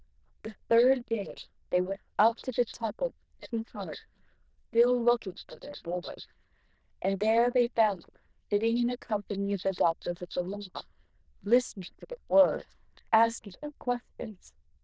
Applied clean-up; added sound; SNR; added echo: neural diffusion model UNIVERSE++.